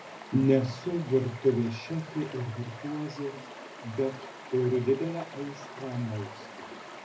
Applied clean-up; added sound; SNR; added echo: none; Stream; 14 dB; reverberation time 0.4 s.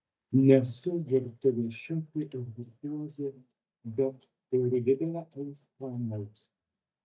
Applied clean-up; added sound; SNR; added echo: neural mask model DeepFilterNet 3.